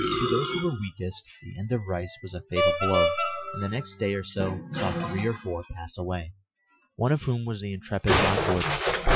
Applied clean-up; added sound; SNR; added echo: classical method Wiener filter.